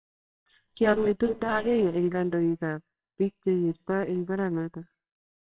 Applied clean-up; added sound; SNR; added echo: neural separator model SepFormer WHAMR!.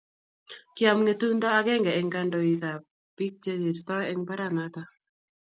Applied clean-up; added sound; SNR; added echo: none; none; none; none.